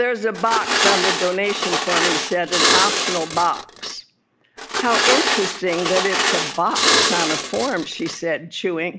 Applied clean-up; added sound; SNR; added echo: none; Glass; -2 dB; none.